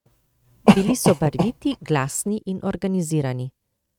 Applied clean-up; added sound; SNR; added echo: neural mask model RNNoise.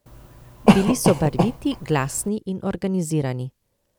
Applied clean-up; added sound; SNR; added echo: none; Cough; -2 dB; none.